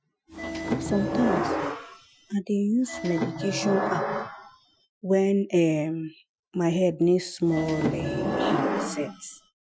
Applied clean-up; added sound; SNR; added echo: classical method Wiener filter.